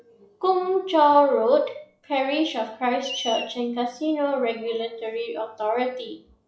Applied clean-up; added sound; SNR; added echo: classical method log-MMSE.